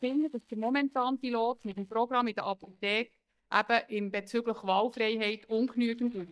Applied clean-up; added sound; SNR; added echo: neural mask model DeepFilterNet 3.